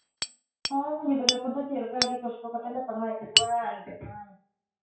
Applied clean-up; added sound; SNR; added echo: classical method WPE with log-MMSE.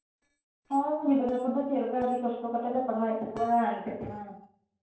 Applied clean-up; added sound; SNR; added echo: neural separator model SepFormer DNS4.